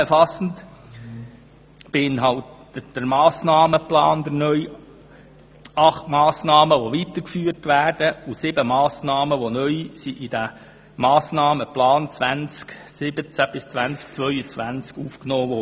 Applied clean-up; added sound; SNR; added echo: none; none; none; none.